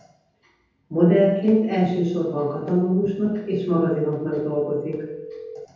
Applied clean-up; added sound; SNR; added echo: none; Telephone; 14 dB; reverberation time 0.8 s.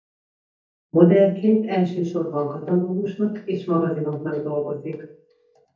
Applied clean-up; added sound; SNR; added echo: neural mask model DeepFilterNet 3.